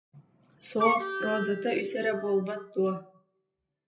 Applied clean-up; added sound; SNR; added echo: classical method WPE with log-MMSE.